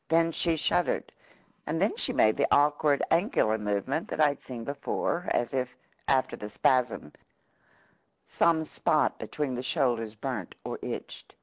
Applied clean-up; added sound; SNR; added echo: neural mask model Resemble Enhance denoiser.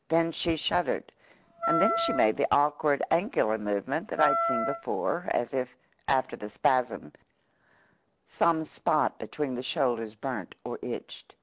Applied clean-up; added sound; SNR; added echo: none; Wind instrument, woodwind instrument; 1 dB; none.